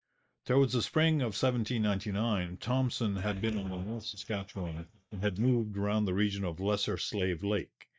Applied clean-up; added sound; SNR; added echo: neural mask model DeepFilterNet 3.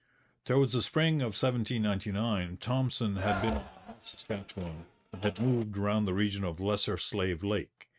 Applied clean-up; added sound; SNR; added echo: neural mask model RNNoise.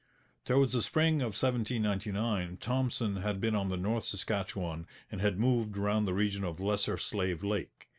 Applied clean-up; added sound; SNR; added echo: none; none; none; none.